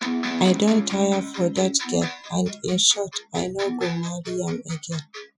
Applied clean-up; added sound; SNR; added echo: classical method Wiener filter.